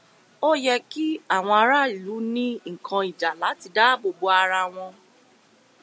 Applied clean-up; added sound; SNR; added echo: none; none; none; none.